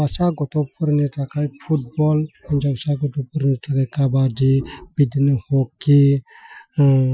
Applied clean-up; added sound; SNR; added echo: classical method Wiener filter.